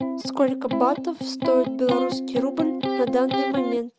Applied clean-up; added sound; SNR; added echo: none; Electric guitar; 2 dB; none.